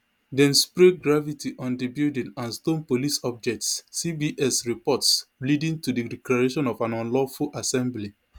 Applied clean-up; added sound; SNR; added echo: none; none; none; none.